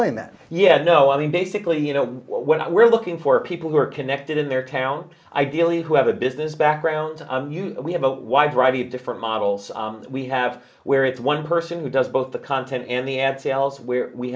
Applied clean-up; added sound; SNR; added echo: none; none; none; none.